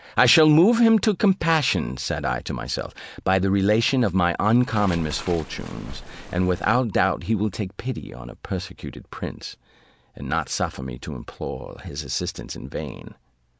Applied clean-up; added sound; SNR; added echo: none; Waves, surf; 13 dB; none.